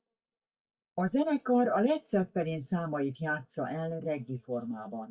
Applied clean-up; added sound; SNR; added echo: neural mask model DeepFilterNet 3.